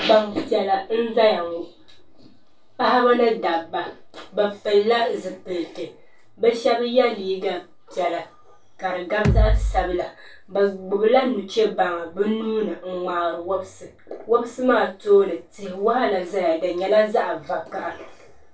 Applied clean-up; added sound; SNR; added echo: none; Bass drum; -1 dB; reverberation time 0.2 s.